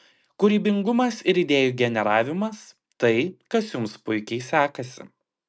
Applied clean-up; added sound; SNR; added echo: none; none; none; none.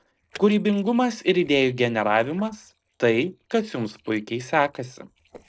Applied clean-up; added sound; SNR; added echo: neural separator model SepFormer DNS4.